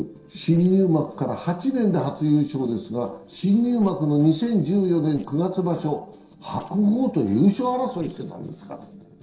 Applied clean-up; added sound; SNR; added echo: neural separator model SepFormer DNS4.